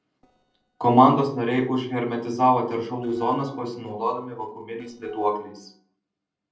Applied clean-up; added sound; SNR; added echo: neural separator model SepFormer DNS4.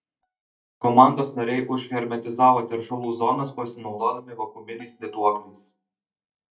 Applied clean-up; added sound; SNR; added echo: neural mask model DeepFilterNet 3.